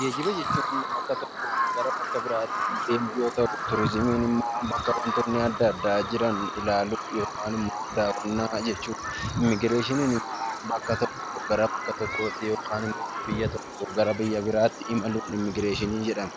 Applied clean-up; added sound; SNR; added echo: none; Bird vocalization, bird call, bird song; 5 dB; none.